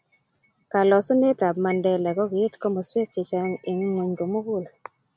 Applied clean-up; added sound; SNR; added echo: none; none; none; none.